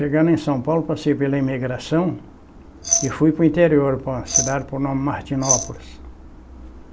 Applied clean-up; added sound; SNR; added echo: none; Glass; 1 dB; none.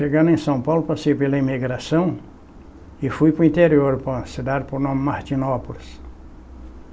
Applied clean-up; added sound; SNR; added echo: none; none; none; none.